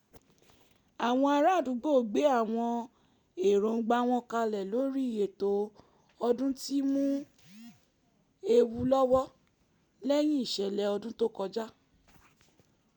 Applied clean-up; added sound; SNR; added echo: none; none; none; none.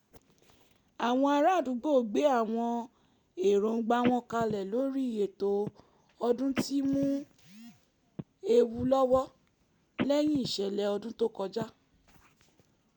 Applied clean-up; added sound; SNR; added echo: none; Telephone; 11 dB; none.